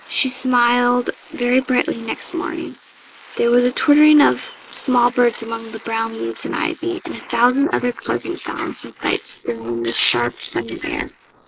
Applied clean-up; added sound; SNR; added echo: neural mask model Resemble Enhance denoiser.